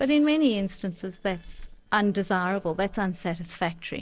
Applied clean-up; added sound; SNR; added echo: neural separator model SepFormer DNS4.